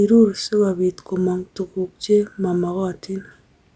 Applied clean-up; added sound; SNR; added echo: none; none; none; none.